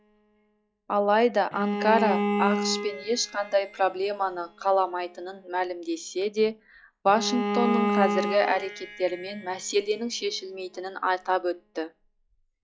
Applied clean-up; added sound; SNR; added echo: classical method log-MMSE.